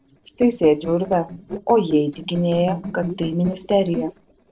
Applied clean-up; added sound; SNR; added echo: neural separator model SepFormer DNS4.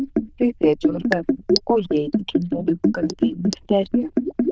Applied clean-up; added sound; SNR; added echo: neural diffusion model UNIVERSE++.